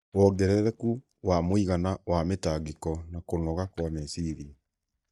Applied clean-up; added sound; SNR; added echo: neural mask model DeepFilterNet 3.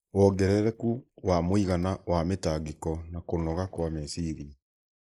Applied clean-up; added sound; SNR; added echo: neural mask model Resemble Enhance denoiser.